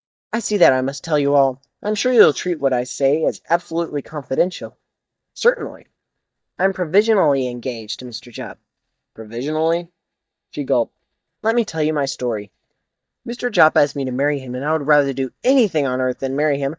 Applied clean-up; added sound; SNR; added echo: neural mask model DeepFilterNet 3.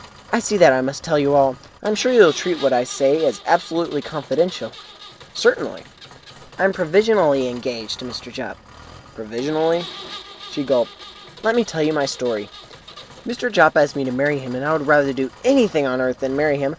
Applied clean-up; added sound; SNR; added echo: none; Engine; 19 dB; none.